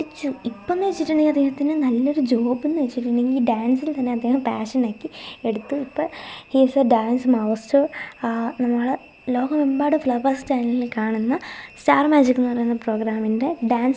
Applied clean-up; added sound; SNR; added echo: none; none; none; none.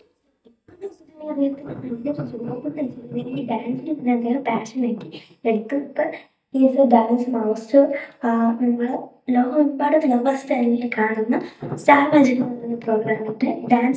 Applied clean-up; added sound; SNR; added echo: neural mask model DeepFilterNet 3.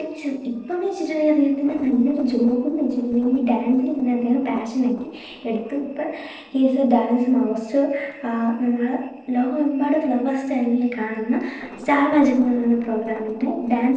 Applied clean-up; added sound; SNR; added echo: neural separator model SepFormer DNS4.